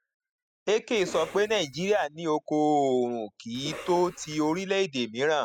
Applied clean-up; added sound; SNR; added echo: classical method spectral subtraction.